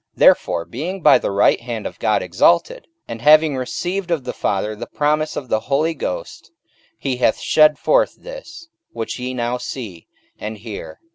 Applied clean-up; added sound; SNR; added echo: none; none; none; none.